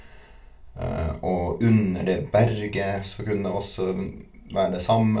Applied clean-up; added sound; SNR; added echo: none; none; none; reverberation time 0.2 s.